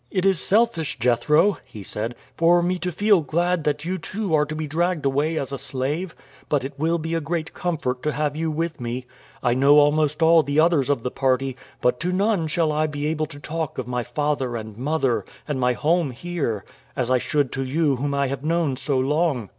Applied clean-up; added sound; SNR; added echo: none; none; none; none.